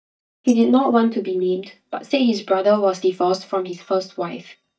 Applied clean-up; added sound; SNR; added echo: neural mask model DeepFilterNet 3.